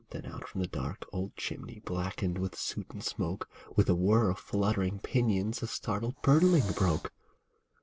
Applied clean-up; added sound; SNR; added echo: none; Hiss; 16 dB; none.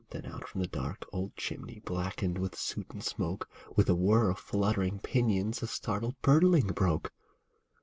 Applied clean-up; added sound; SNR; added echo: none; none; none; none.